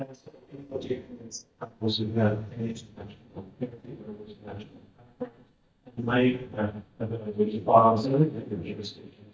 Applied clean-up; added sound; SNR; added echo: neural mask model DeepFilterNet 3.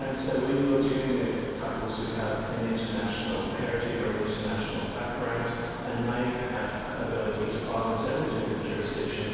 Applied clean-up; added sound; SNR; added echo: none; Ocean; 8 dB; reverberation time 2.2 s.